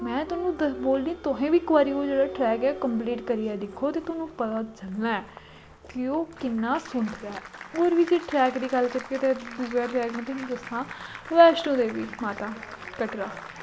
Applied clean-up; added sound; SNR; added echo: none; Applause; 15 dB; none.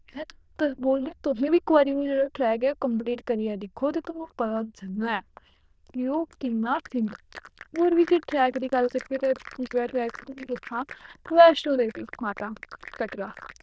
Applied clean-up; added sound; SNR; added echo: neural diffusion model UNIVERSE++.